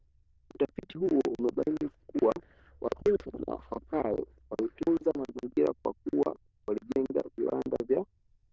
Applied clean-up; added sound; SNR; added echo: neural diffusion model UNIVERSE++.